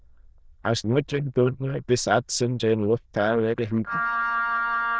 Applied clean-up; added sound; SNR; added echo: neural diffusion model UNIVERSE++.